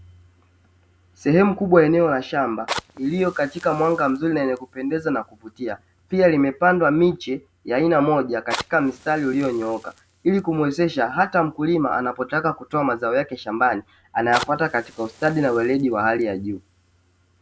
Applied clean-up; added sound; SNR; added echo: none; Fire; 19 dB; none.